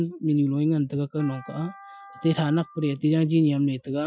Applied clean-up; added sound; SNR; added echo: classical method Wiener filter.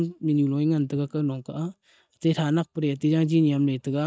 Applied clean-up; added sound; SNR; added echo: neural mask model DeepFilterNet 3.